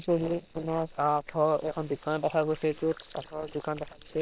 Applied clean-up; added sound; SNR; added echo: neural separator model SepFormer WHAM!.